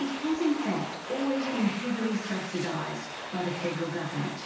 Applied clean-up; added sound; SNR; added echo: none; Domestic sounds, home sounds; 7 dB; reverberation time 0.9 s.